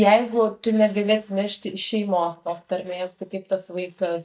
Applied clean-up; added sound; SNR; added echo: neural mask model DeepFilterNet 3.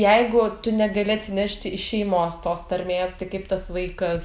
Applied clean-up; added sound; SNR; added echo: none; none; none; none.